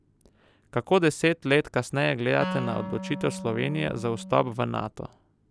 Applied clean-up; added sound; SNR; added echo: none; Wind instrument, woodwind instrument; 9 dB; none.